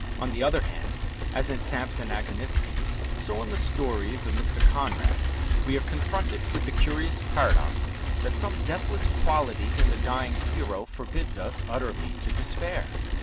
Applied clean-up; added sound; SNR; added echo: none; Bicycle; -5 dB; none.